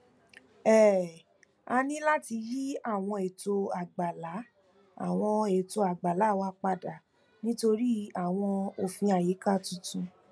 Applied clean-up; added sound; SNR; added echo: none; none; none; none.